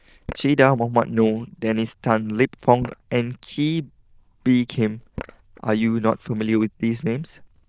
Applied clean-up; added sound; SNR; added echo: neural diffusion model UNIVERSE++.